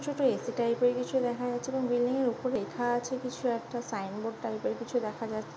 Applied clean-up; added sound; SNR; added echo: none; none; none; none.